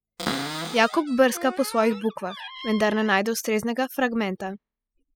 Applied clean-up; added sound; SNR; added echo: classical method spectral subtraction.